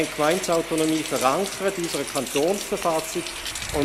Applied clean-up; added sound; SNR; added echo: none; Rain; 8 dB; none.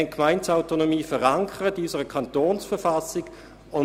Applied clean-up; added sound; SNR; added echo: none; none; none; none.